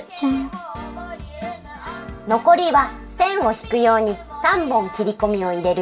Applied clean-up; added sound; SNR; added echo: none; none; none; reverberation time 0.2 s.